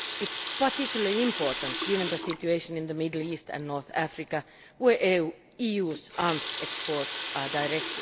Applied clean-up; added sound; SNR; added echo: none; Water tap, faucet; 7 dB; none.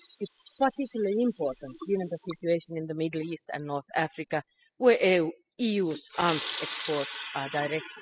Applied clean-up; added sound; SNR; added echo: classical method spectral subtraction.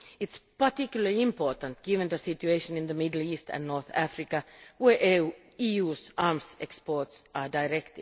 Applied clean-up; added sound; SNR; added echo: none; none; none; none.